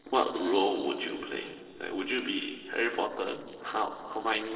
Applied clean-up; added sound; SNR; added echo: neural separator model SepFormer DNS4.